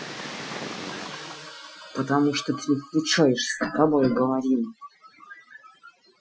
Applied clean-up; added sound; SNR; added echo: classical method Wiener filter.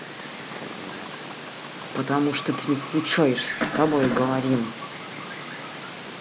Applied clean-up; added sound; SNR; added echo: none; Cough; 4 dB; none.